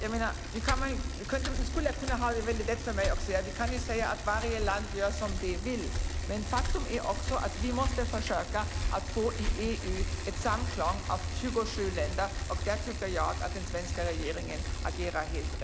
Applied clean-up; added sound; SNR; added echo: none; Bicycle; 0 dB; none.